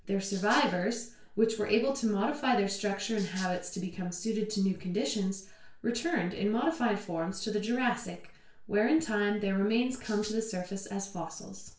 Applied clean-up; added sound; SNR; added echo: none; Rattle (instrument); 17 dB; reverberation time 0.4 s.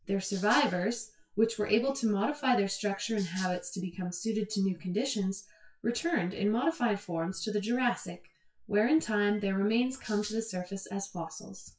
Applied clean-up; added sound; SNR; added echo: classical method WPE with log-MMSE.